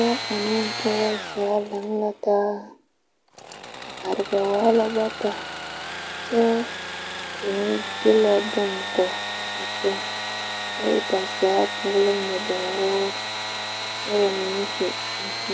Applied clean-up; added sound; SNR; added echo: none; Sawing / Engine; 6 dB; none.